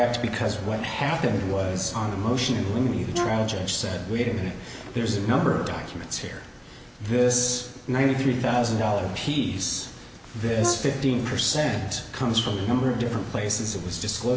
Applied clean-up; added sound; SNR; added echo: none; Brass instrument; 8 dB; none.